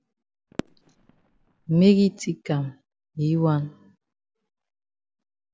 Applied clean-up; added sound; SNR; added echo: none; Fireworks; 16 dB; none.